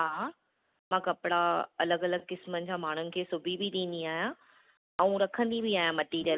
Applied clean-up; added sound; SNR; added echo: none; none; none; none.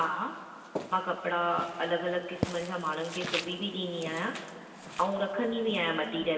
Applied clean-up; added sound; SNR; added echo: none; Walk, footsteps; 10 dB; reverberation time 2.4 s.